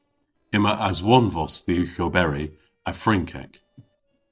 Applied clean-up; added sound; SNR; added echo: neural separator model SepFormer DNS4.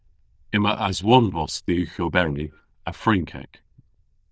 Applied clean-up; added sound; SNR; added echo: neural diffusion model UNIVERSE++.